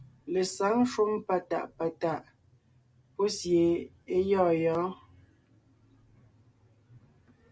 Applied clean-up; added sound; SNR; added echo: none; none; none; none.